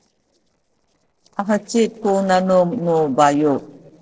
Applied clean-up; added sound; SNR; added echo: neural separator model SepFormer DNS4.